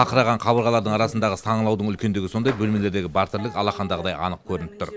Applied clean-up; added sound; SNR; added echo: none; none; none; none.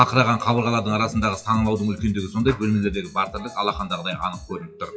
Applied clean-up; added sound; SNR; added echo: classical method WPE with log-MMSE.